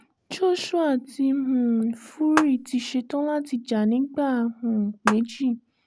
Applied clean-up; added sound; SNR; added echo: none; Clapping; 4 dB; none.